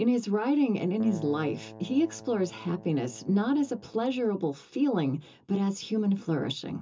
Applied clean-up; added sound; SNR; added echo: none; Keyboard (musical); 18 dB; reverberation time 0.2 s.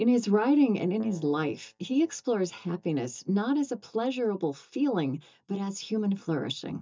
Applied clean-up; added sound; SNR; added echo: neural mask model DeepFilterNet 3.